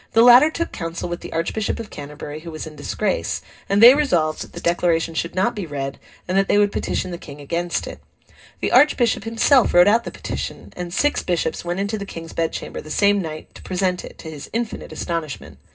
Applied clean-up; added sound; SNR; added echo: none; Rattle (instrument); 13 dB; reverberation time 0.2 s.